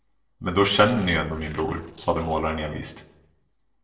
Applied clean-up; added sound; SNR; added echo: neural separator model SepFormer DNS4.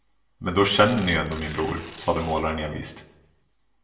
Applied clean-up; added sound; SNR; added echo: none; Tearing; 16 dB; reverberation time 0.6 s.